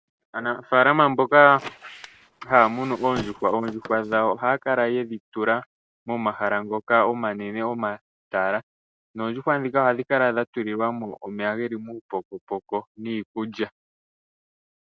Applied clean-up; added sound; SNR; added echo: none; Squeak; 17 dB; none.